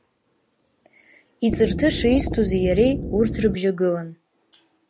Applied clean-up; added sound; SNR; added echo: none; Wind instrument, woodwind instrument; 4 dB; none.